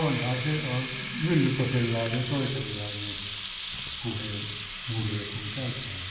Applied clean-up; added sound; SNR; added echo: none; Water tap, faucet; 1 dB; reverberation time 0.8 s.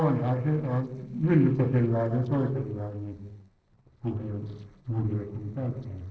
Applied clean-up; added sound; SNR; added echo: neural separator model SepFormer DNS4.